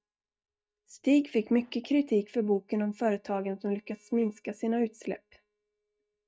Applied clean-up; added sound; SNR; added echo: neural mask model DeepFilterNet 3.